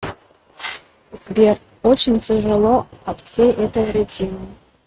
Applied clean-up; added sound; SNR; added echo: neural mask model RNNoise.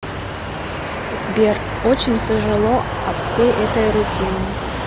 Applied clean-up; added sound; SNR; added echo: none; none; none; none.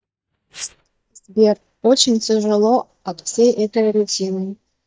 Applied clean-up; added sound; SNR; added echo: neural mask model DeepFilterNet 3.